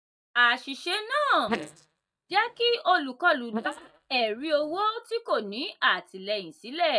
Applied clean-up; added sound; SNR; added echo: neural mask model DeepFilterNet 3.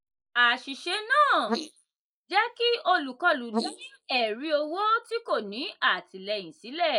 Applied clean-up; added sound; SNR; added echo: neural mask model Resemble Enhance denoiser.